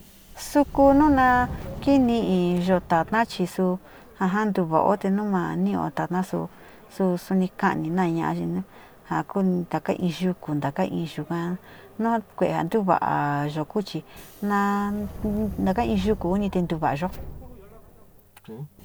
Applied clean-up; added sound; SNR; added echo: none; Subway, metro, underground; 16 dB; none.